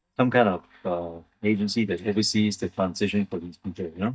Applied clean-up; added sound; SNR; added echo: neural mask model DeepFilterNet 3.